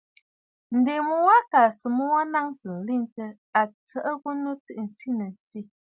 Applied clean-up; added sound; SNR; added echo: none; none; none; none.